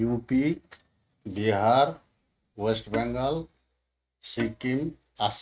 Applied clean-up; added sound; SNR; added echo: neural mask model RNNoise.